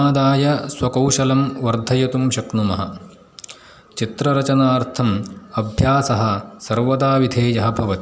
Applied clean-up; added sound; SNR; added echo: none; none; none; none.